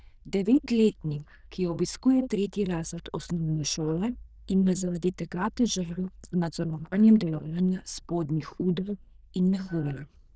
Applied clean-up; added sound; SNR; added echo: neural diffusion model UNIVERSE++.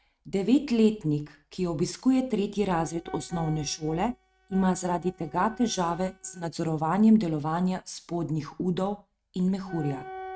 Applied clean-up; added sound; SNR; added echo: neural mask model RNNoise.